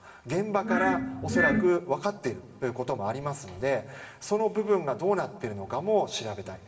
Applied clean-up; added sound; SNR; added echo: none; Glass; -2 dB; reverberation time 2.8 s.